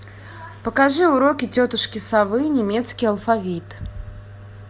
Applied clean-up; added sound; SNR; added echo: none; none; none; none.